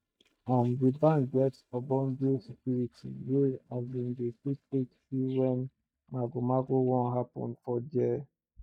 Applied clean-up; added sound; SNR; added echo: neural mask model DeepFilterNet 3.